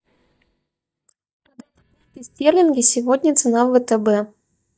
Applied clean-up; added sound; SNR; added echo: neural mask model DeepFilterNet 3.